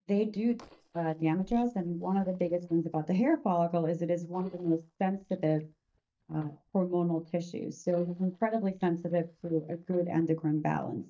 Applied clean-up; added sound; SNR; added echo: neural mask model DeepFilterNet 3.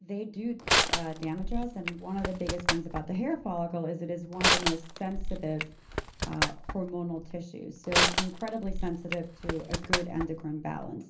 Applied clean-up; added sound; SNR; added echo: none; Crushing; -3 dB; reverberation time 0.3 s.